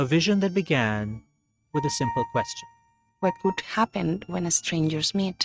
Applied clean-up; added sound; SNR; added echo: neural mask model RNNoise.